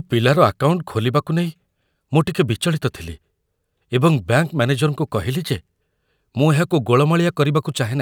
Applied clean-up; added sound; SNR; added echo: none; none; none; none.